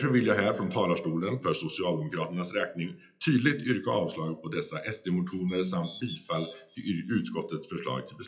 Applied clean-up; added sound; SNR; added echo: classical method WPE with log-MMSE.